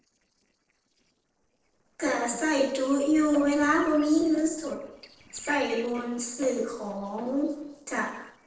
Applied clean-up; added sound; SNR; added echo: neural separator model SepFormer DNS4.